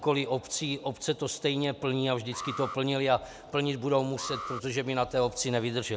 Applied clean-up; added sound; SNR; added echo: none; Alarm; 14 dB; none.